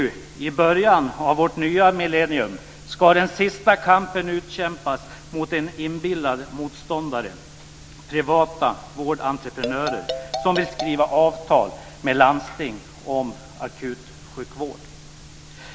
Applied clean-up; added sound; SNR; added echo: none; Marimba, xylophone; 8 dB; none.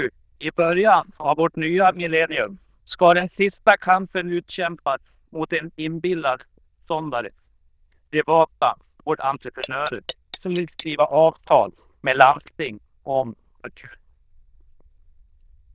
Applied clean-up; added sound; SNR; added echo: neural diffusion model UNIVERSE++.